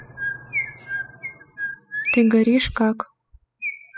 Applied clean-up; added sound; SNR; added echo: classical method spectral subtraction.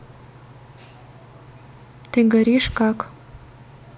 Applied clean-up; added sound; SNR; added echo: none; none; none; none.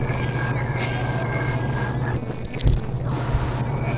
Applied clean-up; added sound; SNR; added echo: neural separator model SepFormer DNS4.